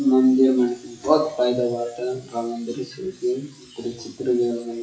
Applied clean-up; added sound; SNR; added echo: classical method WPE with log-MMSE.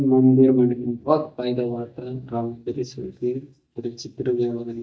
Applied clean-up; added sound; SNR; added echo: neural mask model DeepFilterNet 3.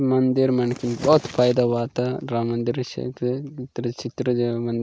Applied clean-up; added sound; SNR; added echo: none; none; none; none.